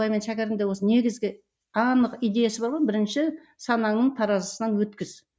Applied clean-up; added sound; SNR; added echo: none; none; none; none.